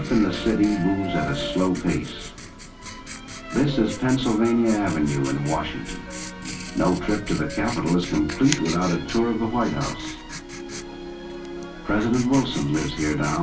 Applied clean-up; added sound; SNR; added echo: none; Writing; 15 dB; reverberation time 0.3 s.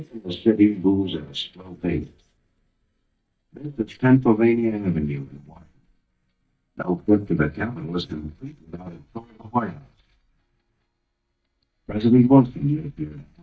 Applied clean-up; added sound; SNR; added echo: neural mask model DeepFilterNet 3.